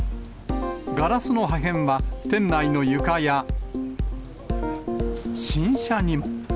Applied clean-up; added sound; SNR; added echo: none; none; none; none.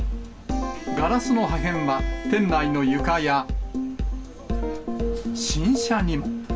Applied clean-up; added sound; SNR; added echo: none; Bowed string instrument; 15 dB; reverberation time 0.2 s.